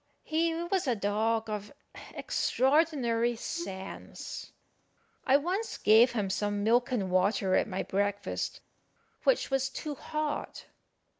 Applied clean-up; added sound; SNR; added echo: none; Wind instrument, woodwind instrument; 14 dB; none.